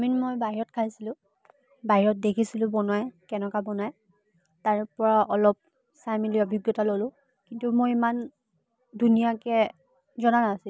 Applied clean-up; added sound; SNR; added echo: none; none; none; none.